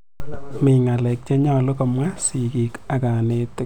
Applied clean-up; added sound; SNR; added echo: none; none; none; none.